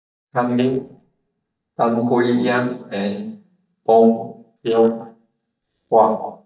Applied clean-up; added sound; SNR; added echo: neural mask model DeepFilterNet 3.